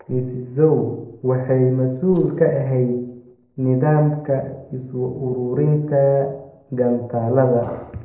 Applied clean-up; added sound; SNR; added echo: neural separator model SepFormer DNS4.